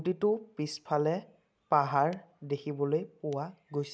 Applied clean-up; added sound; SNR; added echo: none; none; none; none.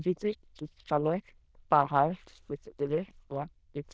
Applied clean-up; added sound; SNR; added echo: neural diffusion model UNIVERSE++.